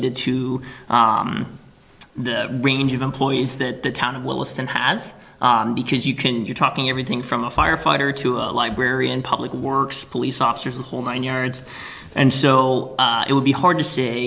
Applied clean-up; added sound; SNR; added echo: none; none; none; none.